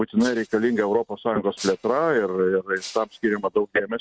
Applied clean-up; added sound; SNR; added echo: neural mask model RNNoise.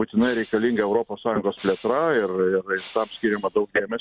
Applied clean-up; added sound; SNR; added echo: none; Shatter; 16 dB; none.